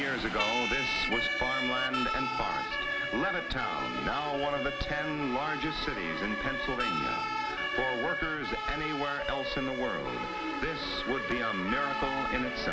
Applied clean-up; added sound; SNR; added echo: none; Siren; 0 dB; none.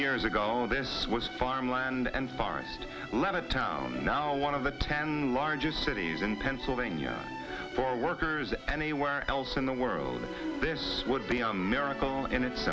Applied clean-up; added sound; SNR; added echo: none; none; none; none.